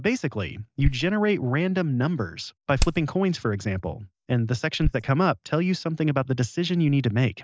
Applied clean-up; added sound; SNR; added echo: neural mask model DeepFilterNet 3.